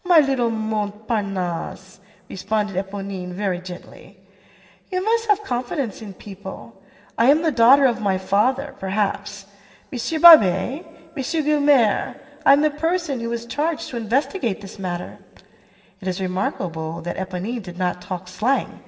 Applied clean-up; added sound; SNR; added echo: none; none; none; reverberation time 1.8 s.